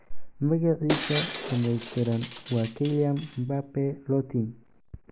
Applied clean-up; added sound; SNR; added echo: none; Shatter; 6 dB; none.